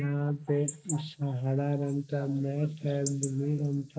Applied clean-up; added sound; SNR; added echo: neural mask model Resemble Enhance denoiser.